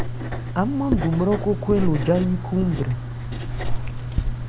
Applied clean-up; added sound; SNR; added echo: none; Writing; 1 dB; none.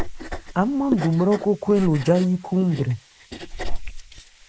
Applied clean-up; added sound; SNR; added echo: neural mask model Resemble Enhance denoiser.